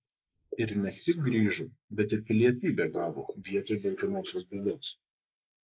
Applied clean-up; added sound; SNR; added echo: neural mask model Resemble Enhance denoiser.